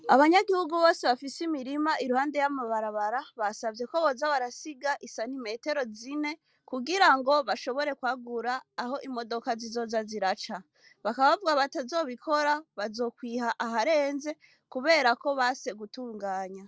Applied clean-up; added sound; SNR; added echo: none; none; none; none.